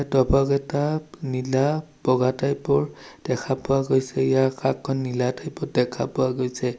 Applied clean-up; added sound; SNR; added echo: none; none; none; none.